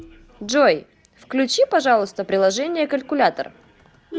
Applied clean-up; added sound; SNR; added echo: none; Vehicle horn, car horn, honking; 20 dB; none.